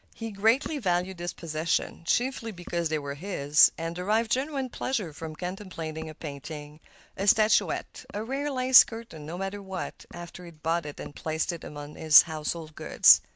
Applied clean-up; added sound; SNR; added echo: none; none; none; none.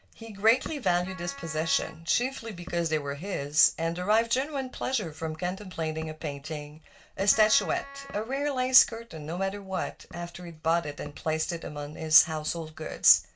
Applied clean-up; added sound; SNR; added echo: none; Wind instrument, woodwind instrument; 16 dB; reverberation time 0.2 s.